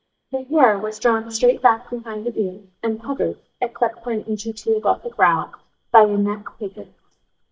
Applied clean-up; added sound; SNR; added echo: neural mask model DeepFilterNet 3.